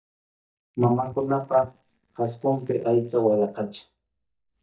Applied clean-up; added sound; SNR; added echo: neural mask model DeepFilterNet 3.